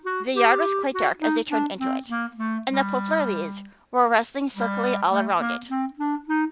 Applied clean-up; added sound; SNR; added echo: none; Wind instrument, woodwind instrument; 2 dB; none.